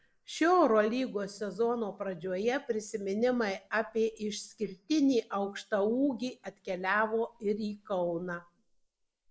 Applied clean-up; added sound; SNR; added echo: neural mask model Resemble Enhance denoiser.